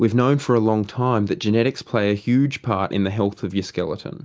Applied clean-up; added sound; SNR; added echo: none; none; none; none.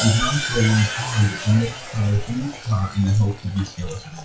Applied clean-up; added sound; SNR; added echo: classical method WPE with log-MMSE.